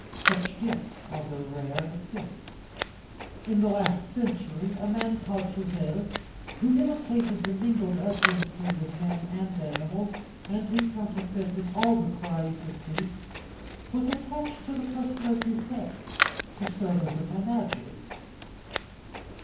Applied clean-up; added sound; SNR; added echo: none; Scissors; 6 dB; reverberation time 0.9 s.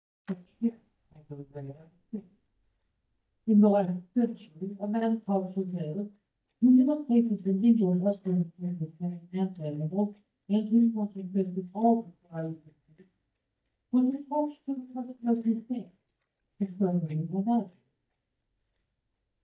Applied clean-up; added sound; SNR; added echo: neural mask model DeepFilterNet 3.